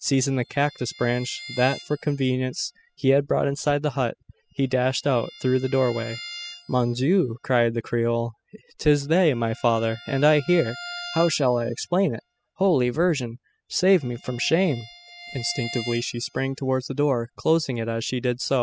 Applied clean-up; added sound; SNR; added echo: classical method spectral subtraction.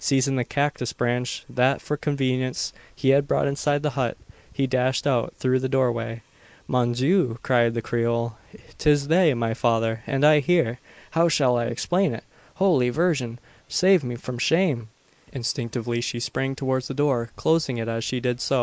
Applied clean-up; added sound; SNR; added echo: neural mask model Resemble Enhance denoiser.